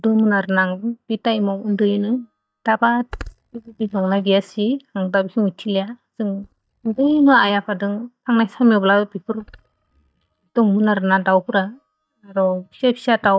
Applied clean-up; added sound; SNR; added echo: neural mask model DeepFilterNet 3.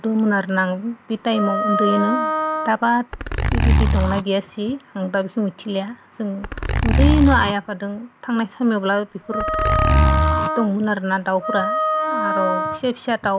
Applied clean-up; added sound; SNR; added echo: none; Wind instrument, woodwind instrument + Zipper (clothing); -2 dB; none.